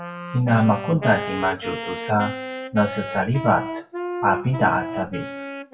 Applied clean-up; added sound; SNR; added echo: classical method WPE with log-MMSE.